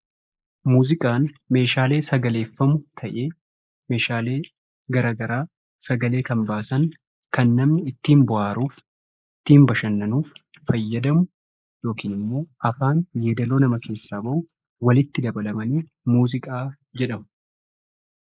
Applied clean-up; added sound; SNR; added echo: neural mask model Resemble Enhance denoiser.